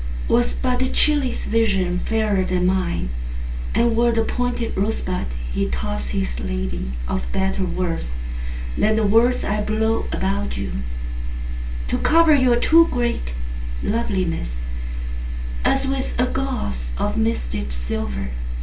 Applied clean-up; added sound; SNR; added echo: none; none; none; reverberation time 0.2 s.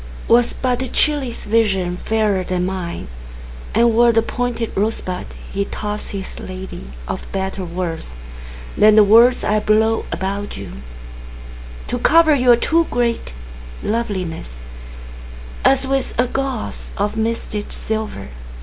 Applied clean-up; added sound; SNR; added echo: none; none; none; none.